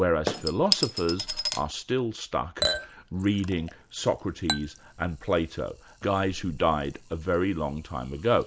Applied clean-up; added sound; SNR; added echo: none; Chink, clink / Liquid; 7 dB; none.